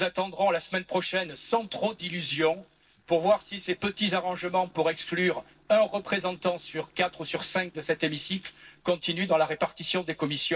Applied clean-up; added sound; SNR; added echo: neural separator model SepFormer DNS4.